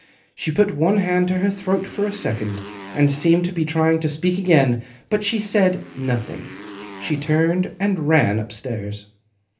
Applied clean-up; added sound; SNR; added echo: none; Motorcycle; 19 dB; reverberation time 0.3 s.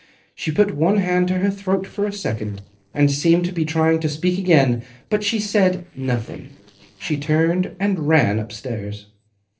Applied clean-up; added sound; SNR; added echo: neural separator model SepFormer DNS4.